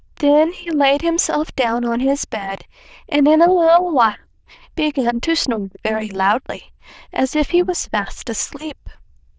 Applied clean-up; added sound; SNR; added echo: neural diffusion model UNIVERSE++.